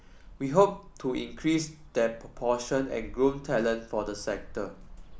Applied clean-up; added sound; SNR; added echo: none; Bird; 16 dB; none.